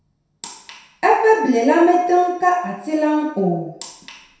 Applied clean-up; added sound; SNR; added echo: none; none; none; reverberation time 0.7 s.